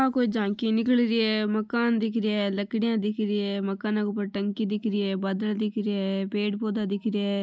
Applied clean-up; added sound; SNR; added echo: none; none; none; none.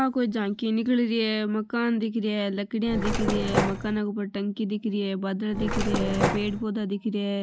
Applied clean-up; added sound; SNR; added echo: none; Mechanisms; 1 dB; none.